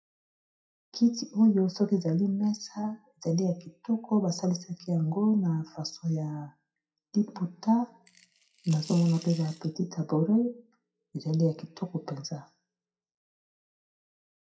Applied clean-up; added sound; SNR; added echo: classical method WPE with log-MMSE.